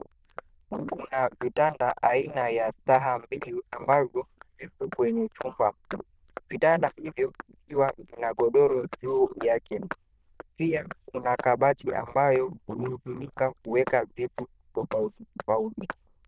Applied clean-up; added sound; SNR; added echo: neural diffusion model UNIVERSE++.